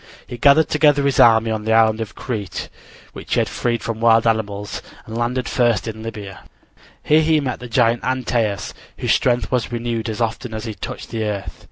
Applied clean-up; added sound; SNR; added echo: none; none; none; none.